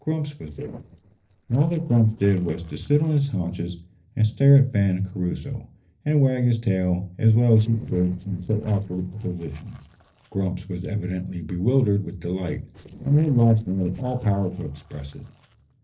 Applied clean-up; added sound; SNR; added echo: neural separator model SepFormer DNS4.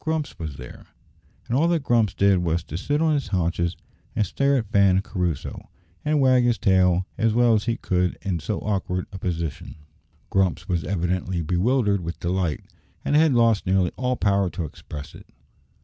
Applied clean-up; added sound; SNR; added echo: none; none; none; none.